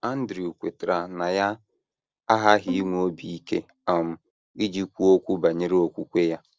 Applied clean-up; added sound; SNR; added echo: neural separator model SepFormer DNS4.